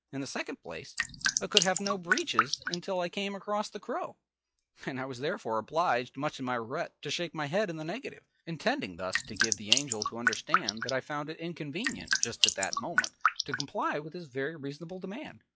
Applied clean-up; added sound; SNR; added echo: classical method log-MMSE.